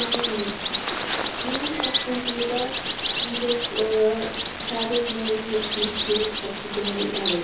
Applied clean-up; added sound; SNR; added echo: none; Bird vocalization, bird call, bird song; 0 dB; reverberation time 0.6 s.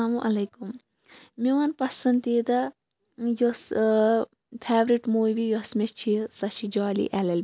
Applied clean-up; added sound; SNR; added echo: none; none; none; none.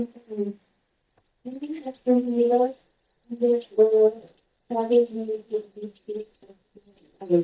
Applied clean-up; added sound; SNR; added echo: neural mask model DeepFilterNet 3.